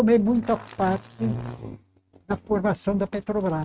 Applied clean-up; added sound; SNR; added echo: neural mask model RNNoise.